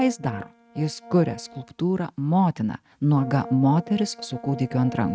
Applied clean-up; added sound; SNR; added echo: neural mask model RNNoise.